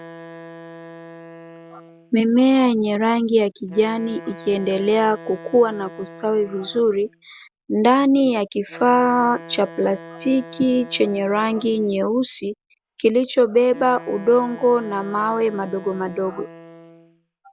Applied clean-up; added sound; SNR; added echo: none; Wind instrument, woodwind instrument; 20 dB; none.